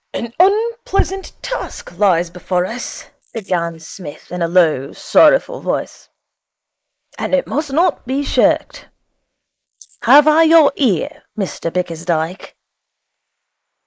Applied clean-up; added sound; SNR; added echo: neural mask model Resemble Enhance denoiser.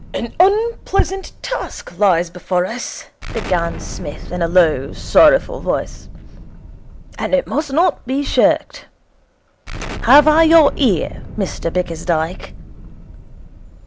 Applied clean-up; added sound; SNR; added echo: none; Explosion; 12 dB; none.